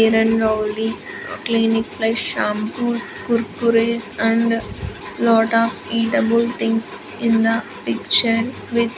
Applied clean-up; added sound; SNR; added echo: none; none; none; none.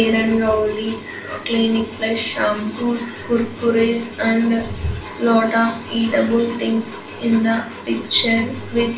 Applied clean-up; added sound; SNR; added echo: none; none; none; reverberation time 0.3 s.